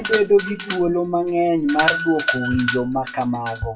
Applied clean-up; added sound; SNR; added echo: classical method WPE with log-MMSE.